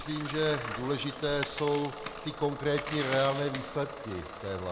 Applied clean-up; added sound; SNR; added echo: none; Coin (dropping) + Engine starting / Bus; 7 dB; none.